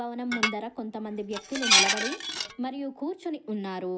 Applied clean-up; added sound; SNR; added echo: none; Dishes, pots, and pans; -5 dB; none.